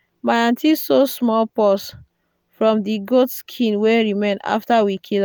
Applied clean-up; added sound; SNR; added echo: none; none; none; none.